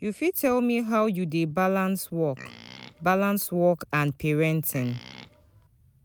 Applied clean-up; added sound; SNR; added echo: none; Livestock, farm animals, working animals; 20 dB; none.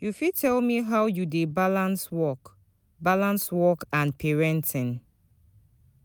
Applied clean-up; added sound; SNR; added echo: none; none; none; none.